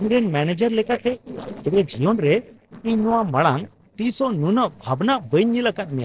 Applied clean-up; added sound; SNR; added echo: neural separator model SepFormer DNS4.